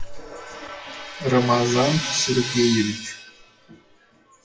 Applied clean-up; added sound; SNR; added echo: classical method WPE with log-MMSE.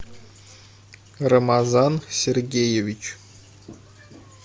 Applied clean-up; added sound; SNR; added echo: none; none; none; none.